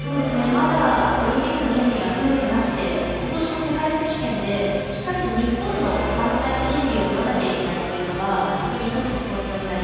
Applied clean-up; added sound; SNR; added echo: none; Crowd; 9 dB; reverberation time 2.1 s.